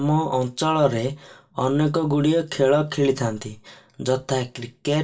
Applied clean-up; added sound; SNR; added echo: none; none; none; reverberation time 0.2 s.